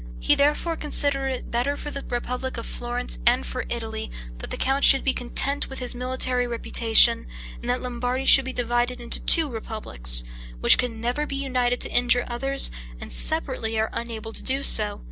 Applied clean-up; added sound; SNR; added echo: none; none; none; none.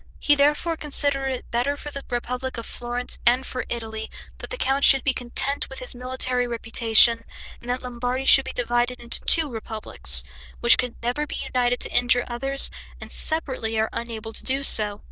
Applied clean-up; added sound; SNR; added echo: neural diffusion model UNIVERSE++.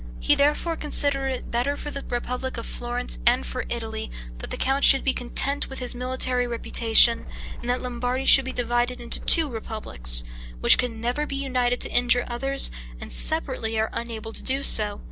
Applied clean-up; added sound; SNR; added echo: none; Bird; 14 dB; none.